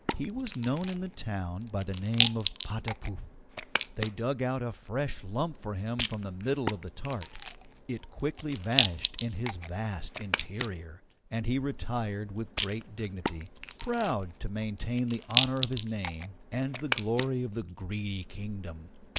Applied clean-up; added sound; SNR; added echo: none; Rattle; 4 dB; none.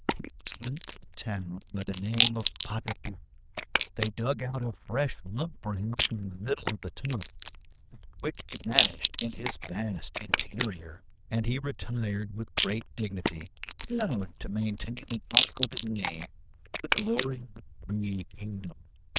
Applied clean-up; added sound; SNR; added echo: neural diffusion model UNIVERSE++.